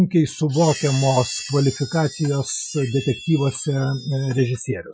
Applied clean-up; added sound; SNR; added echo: classical method Wiener filter.